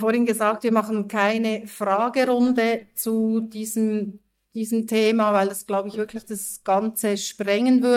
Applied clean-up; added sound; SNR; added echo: neural mask model DeepFilterNet 3.